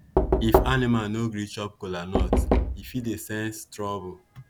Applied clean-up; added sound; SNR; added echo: none; Knock; -2 dB; none.